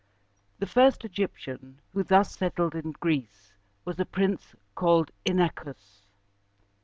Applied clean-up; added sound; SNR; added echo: none; none; none; none.